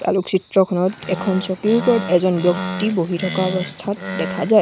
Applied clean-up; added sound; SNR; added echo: none; Animal; 9 dB; none.